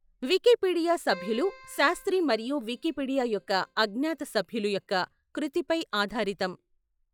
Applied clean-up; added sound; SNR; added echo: classical method log-MMSE.